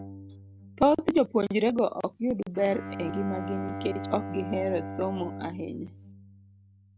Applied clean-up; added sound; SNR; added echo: none; Bowed string instrument; 10 dB; none.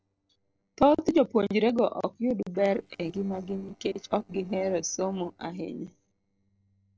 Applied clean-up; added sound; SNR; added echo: neural separator model SepFormer DNS4.